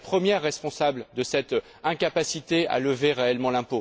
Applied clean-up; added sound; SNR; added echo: none; none; none; none.